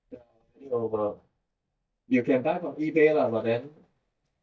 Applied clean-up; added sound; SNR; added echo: neural mask model DeepFilterNet 3.